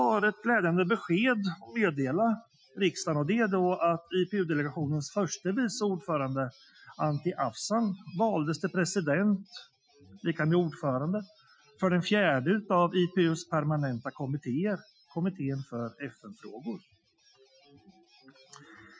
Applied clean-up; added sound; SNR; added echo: classical method Wiener filter.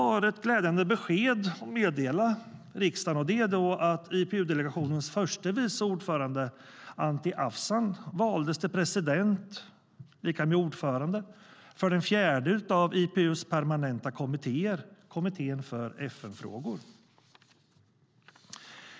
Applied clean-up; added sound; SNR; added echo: none; none; none; none.